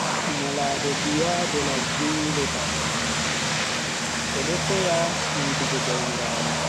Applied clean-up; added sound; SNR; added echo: none; Vehicle; -4 dB; none.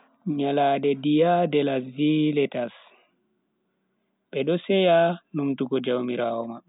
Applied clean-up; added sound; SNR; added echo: none; none; none; none.